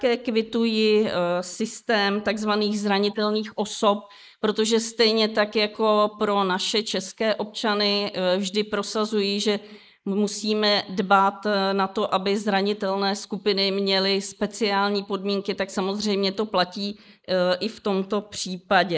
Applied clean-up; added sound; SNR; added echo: neural mask model Resemble Enhance denoiser.